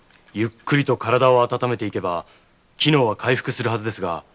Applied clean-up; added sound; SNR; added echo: none; none; none; none.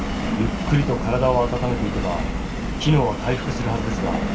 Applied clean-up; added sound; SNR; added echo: none; Subway, metro, underground; 1 dB; reverberation time 0.2 s.